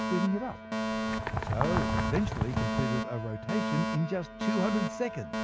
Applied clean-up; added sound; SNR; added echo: none; Bird + Alarm; -1 dB; none.